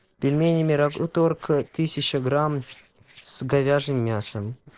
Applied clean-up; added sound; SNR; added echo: neural separator model SepFormer DNS4.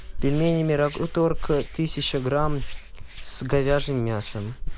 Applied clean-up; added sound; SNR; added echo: none; Hands; 5 dB; none.